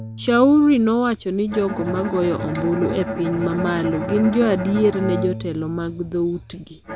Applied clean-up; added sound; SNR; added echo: none; Bowed string instrument; 9 dB; none.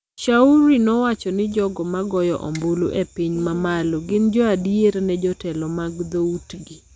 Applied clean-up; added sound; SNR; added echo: none; none; none; none.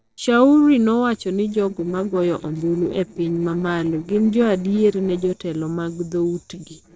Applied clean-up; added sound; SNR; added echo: neural separator model SepFormer DNS4.